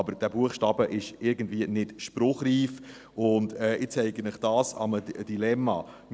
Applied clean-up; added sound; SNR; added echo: none; none; none; none.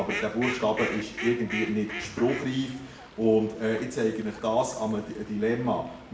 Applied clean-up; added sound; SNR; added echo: none; Fowl; 11 dB; reverberation time 0.6 s.